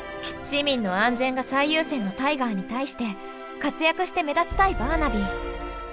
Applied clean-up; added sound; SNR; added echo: none; none; none; none.